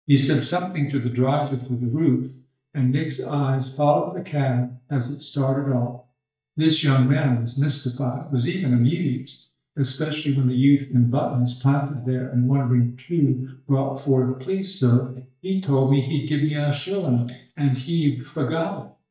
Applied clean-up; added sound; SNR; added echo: neural mask model DeepFilterNet 3.